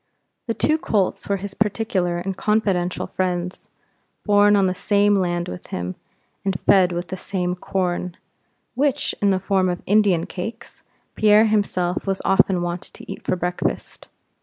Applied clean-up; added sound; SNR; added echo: none; none; none; none.